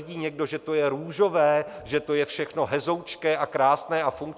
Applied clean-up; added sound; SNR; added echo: none; none; none; none.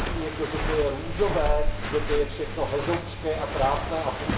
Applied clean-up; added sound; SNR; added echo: none; Walk, footsteps; 0 dB; reverberation time 0.7 s.